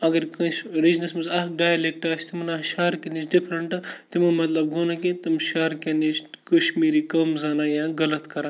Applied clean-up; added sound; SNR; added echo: none; none; none; none.